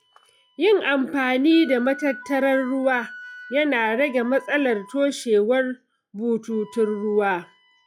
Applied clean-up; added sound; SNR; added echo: classical method log-MMSE.